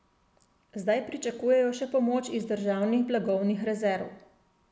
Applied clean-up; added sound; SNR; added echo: none; none; none; none.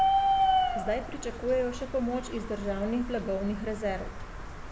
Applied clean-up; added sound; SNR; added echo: none; Bird; -2 dB; none.